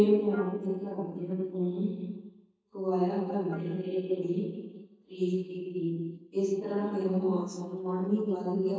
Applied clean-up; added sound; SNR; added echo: neural mask model DeepFilterNet 3.